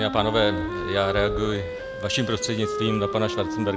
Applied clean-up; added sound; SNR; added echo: none; Wind instrument, woodwind instrument; 5 dB; none.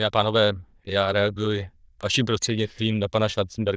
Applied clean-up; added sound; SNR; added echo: neural diffusion model UNIVERSE++.